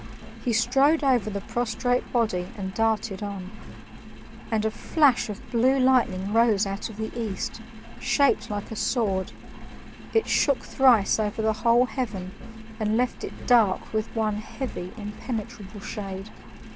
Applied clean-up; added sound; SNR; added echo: none; Engine; 12 dB; none.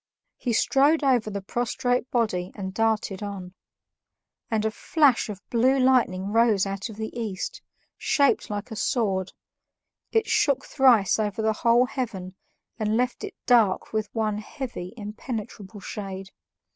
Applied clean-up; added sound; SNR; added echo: none; none; none; none.